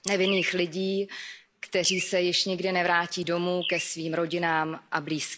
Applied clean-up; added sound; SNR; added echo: neural mask model Resemble Enhance denoiser.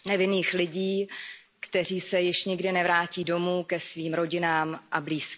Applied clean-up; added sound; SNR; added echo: none; none; none; none.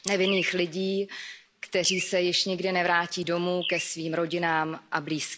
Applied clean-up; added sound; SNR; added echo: none; Bird; 11 dB; none.